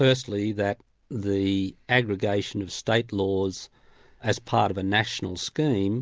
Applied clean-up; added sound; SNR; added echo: none; none; none; none.